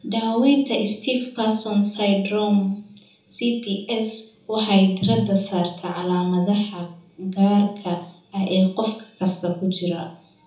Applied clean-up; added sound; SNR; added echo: none; none; none; reverberation time 0.8 s.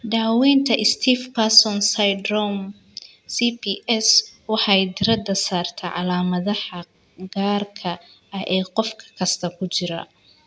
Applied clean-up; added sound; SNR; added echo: none; none; none; none.